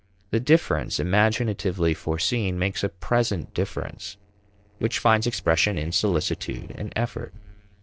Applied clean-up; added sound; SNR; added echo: neural separator model SepFormer DNS4.